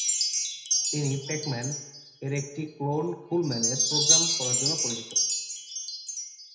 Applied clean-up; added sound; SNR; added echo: none; Wind chime; -4 dB; reverberation time 0.8 s.